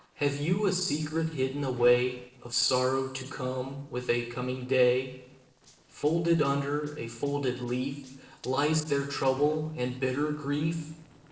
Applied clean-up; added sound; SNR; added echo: neural separator model SepFormer DNS4.